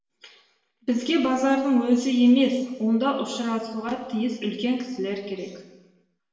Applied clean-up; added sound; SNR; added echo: none; none; none; reverberation time 1.0 s.